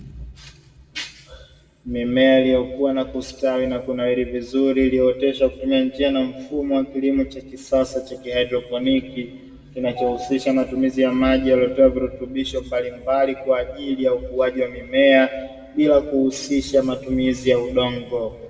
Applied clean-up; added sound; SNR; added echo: none; none; none; reverberation time 1.1 s.